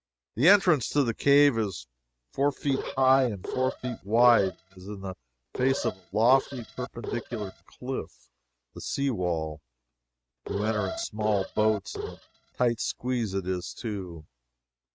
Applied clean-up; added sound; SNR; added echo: neural mask model RNNoise.